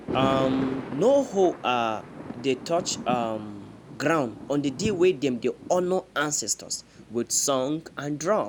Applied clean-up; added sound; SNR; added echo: none; Thunder; 12 dB; none.